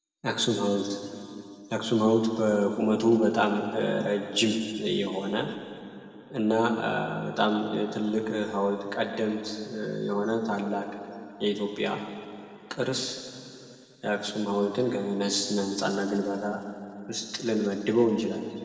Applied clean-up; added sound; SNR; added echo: none; none; none; reverberation time 2.3 s.